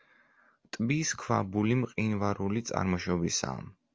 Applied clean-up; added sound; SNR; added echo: none; none; none; none.